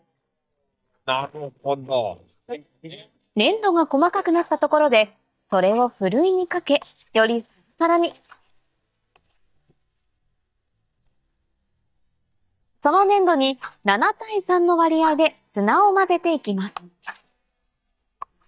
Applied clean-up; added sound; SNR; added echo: neural mask model DeepFilterNet 3.